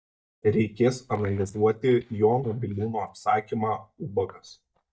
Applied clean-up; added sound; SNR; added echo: neural mask model DeepFilterNet 3.